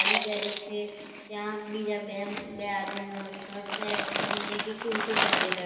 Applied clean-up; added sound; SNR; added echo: none; Chewing, mastication; -2 dB; reverberation time 2.7 s.